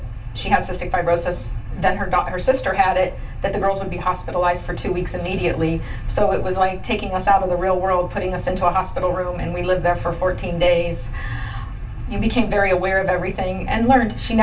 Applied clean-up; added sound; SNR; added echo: none; none; none; reverberation time 0.2 s.